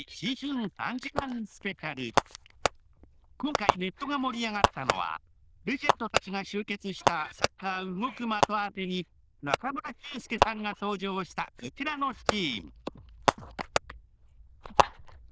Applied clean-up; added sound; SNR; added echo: neural diffusion model UNIVERSE++.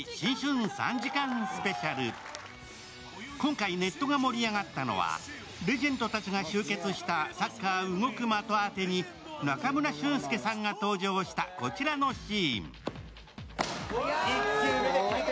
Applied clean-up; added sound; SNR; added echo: none; none; none; none.